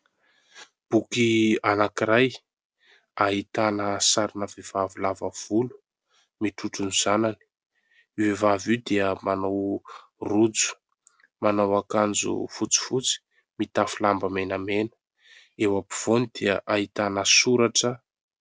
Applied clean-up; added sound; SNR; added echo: none; none; none; none.